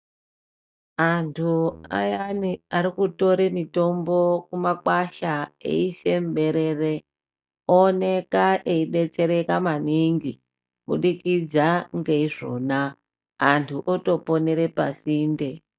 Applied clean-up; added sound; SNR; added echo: neural mask model DeepFilterNet 3.